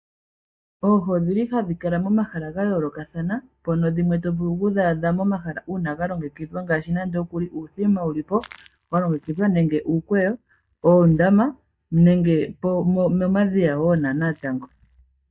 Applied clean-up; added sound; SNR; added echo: neural mask model DeepFilterNet 3.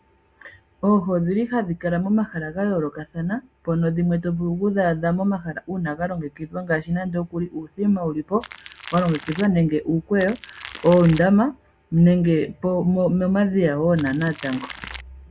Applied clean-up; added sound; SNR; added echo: none; Crackle; 17 dB; none.